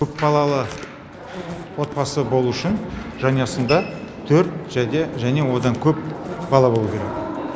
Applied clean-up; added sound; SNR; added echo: none; Insect; 17 dB; none.